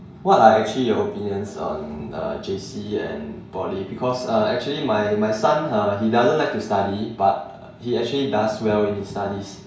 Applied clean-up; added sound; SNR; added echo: none; none; none; reverberation time 0.6 s.